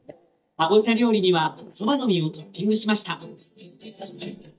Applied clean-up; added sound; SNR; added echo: neural mask model DeepFilterNet 3.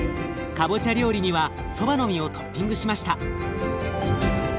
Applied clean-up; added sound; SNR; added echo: none; none; none; none.